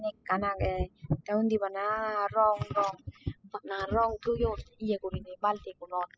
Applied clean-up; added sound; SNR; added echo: classical method spectral subtraction.